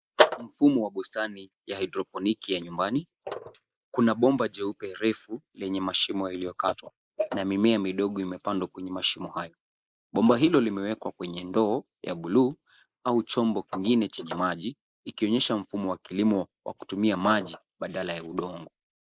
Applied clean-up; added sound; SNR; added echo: neural mask model Resemble Enhance denoiser.